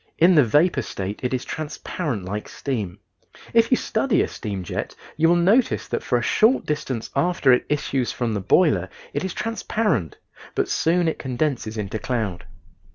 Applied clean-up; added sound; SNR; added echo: none; none; none; none.